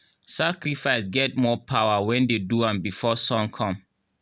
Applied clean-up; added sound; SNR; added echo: none; none; none; none.